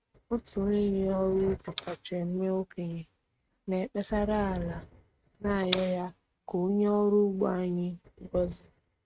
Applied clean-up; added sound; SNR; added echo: neural mask model RNNoise.